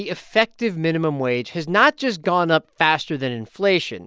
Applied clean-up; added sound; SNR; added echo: none; none; none; none.